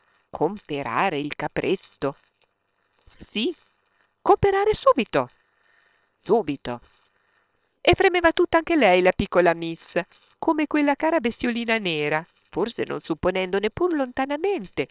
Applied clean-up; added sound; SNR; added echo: neural separator model SepFormer WHAM!.